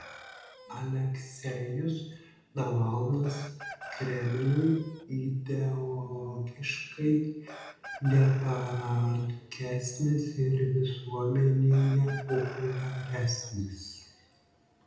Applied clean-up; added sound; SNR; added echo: none; Chicken, rooster; 19 dB; reverberation time 0.8 s.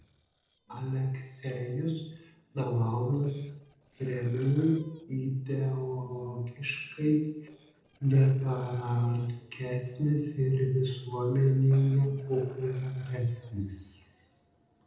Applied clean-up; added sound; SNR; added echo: neural separator model SepFormer DNS4.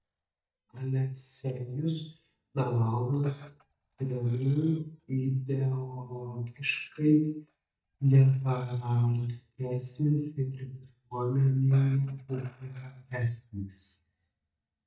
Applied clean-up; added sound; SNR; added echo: neural mask model DeepFilterNet 3.